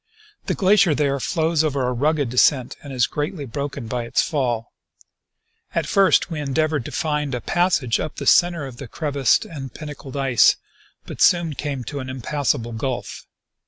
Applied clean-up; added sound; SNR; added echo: none; none; none; none.